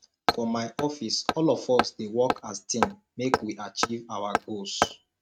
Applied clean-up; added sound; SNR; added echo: neural mask model RNNoise.